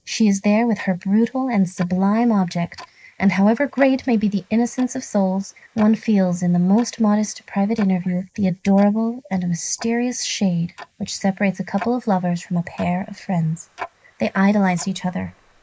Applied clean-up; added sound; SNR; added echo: neural mask model Resemble Enhance denoiser.